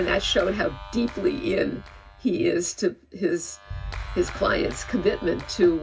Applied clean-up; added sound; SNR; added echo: none; Clapping; 13 dB; reverberation time 0.4 s.